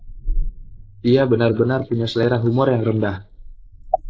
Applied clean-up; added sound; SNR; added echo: neural mask model Resemble Enhance denoiser.